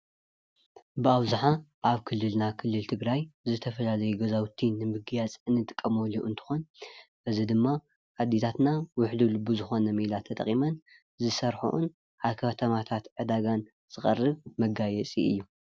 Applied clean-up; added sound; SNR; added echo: none; none; none; none.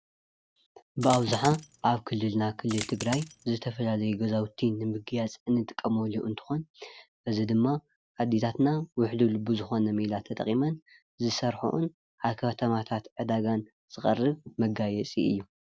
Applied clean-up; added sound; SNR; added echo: none; Coin (dropping); 10 dB; none.